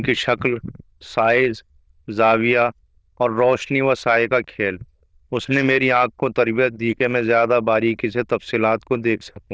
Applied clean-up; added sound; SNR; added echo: neural diffusion model UNIVERSE++.